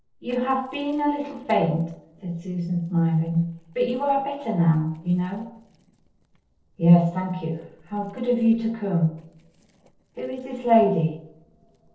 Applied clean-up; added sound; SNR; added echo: neural separator model SepFormer DNS4.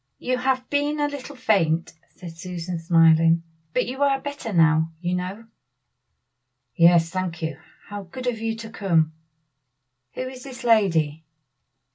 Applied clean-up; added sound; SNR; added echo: none; none; none; none.